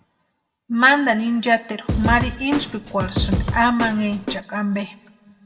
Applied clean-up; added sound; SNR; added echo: none; Snare drum / Drum kit; 3 dB; reverberation time 1.5 s.